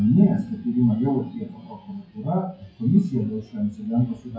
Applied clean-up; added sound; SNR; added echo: classical method WPE with log-MMSE.